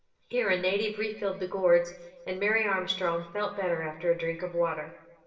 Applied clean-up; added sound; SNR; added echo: none; none; none; reverberation time 1.0 s.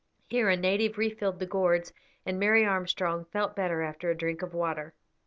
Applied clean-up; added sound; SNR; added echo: none; none; none; none.